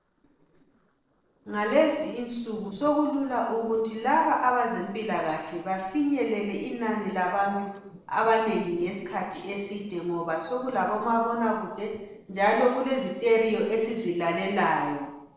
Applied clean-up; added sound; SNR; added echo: neural separator model SepFormer DNS4.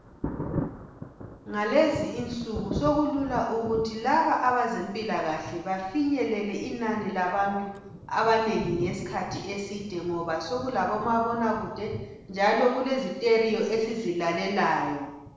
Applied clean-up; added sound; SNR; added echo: none; Thunder; 13 dB; reverberation time 0.9 s.